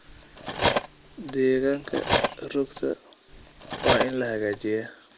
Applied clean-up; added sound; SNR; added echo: none; Cutlery, silverware; 1 dB; none.